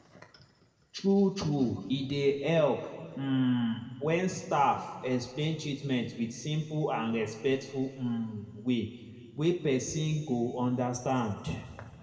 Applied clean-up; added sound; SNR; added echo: none; none; none; reverberation time 1.7 s.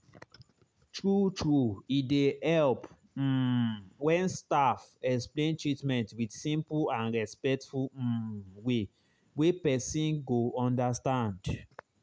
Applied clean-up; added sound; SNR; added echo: none; none; none; none.